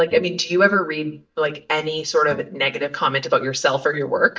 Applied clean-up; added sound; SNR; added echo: neural mask model DeepFilterNet 3.